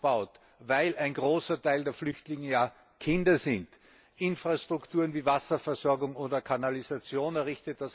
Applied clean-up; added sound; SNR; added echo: none; none; none; none.